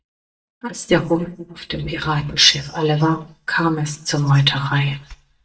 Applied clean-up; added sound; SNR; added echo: neural mask model DeepFilterNet 3.